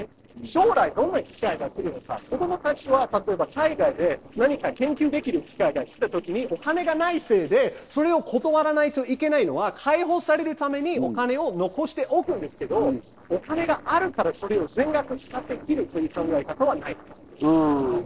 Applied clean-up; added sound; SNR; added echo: neural separator model SepFormer DNS4.